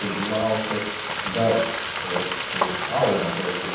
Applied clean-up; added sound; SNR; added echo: none; Frying (food); 1 dB; reverberation time 0.8 s.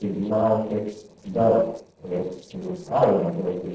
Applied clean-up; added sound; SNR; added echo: neural separator model SepFormer DNS4.